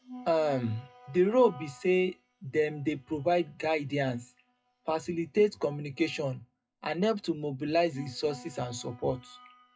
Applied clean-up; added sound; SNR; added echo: classical method WPE with log-MMSE.